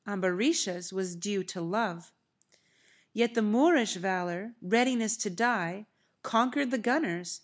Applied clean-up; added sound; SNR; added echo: none; none; none; none.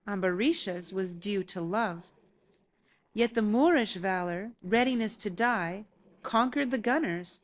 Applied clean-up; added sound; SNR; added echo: neural separator model SepFormer DNS4.